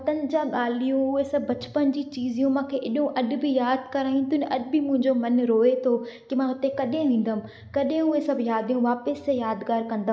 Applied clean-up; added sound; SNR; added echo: none; none; none; none.